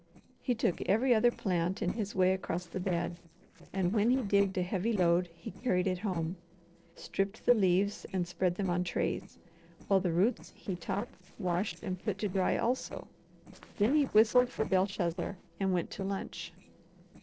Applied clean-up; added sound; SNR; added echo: neural separator model SepFormer DNS4.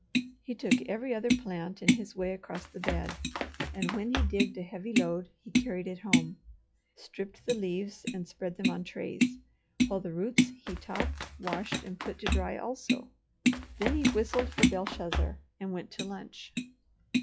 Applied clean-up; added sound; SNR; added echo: classical method log-MMSE.